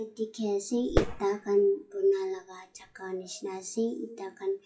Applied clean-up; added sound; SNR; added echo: classical method WPE with log-MMSE.